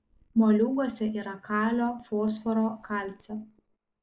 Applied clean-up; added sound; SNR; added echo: neural mask model Resemble Enhance denoiser.